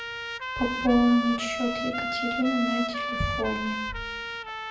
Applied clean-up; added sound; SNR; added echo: none; Trumpet; 4 dB; reverberation time 0.6 s.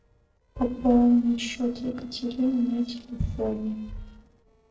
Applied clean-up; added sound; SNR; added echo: neural separator model SepFormer DNS4.